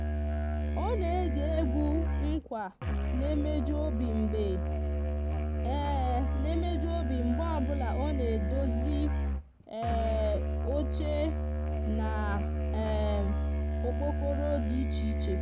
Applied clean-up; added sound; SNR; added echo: none; Musical instrument; -5 dB; none.